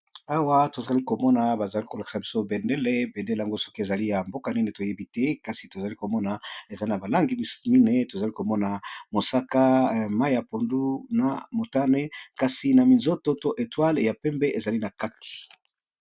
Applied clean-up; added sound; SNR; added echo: none; none; none; none.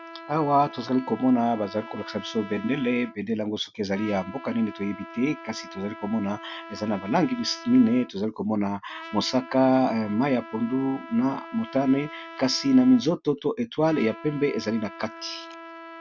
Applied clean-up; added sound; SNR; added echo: none; Trumpet; 17 dB; none.